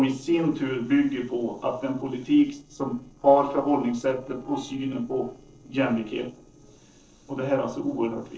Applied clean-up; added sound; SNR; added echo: neural separator model SepFormer DNS4.